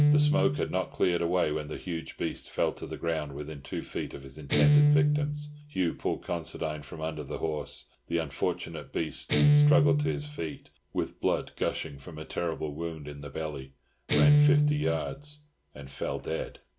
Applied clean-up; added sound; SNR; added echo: none; Guitar; -2 dB; none.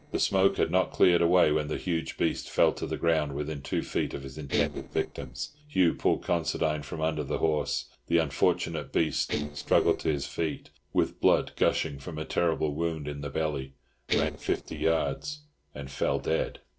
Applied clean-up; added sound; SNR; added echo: neural separator model SepFormer DNS4.